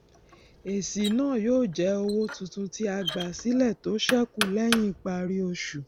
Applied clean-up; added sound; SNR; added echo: none; Knock; 11 dB; none.